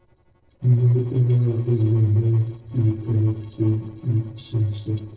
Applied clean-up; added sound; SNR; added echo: neural separator model SepFormer DNS4.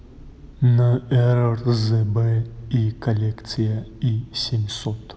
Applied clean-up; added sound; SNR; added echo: none; none; none; none.